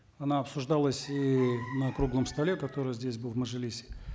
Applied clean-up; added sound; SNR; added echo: none; Chicken, rooster; 17 dB; none.